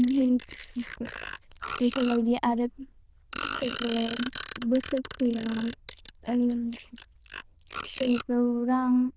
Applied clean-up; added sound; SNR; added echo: neural diffusion model UNIVERSE++.